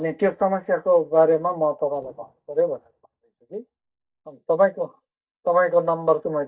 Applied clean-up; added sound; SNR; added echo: neural mask model DeepFilterNet 3.